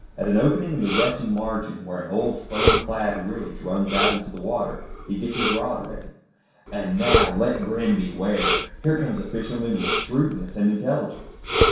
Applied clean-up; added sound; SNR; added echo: none; Respiratory sounds; 2 dB; reverberation time 0.6 s.